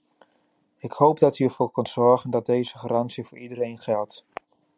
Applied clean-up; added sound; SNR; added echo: none; none; none; none.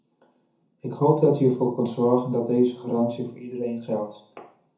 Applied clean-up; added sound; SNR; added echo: none; none; none; reverberation time 0.6 s.